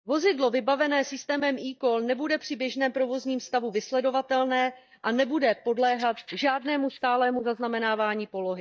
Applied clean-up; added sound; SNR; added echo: neural mask model DeepFilterNet 3.